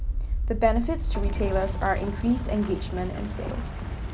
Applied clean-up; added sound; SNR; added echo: none; Wind; 0 dB; none.